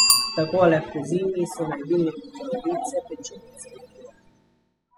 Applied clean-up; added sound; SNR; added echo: classical method spectral subtraction.